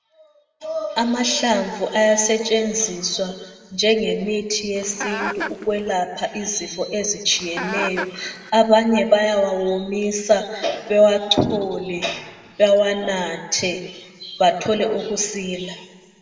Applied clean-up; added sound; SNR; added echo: none; Chicken, rooster; 8 dB; reverberation time 1.5 s.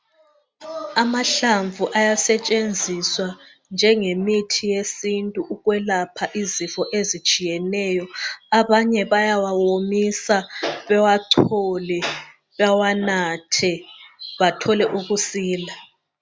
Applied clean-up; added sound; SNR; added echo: none; none; none; none.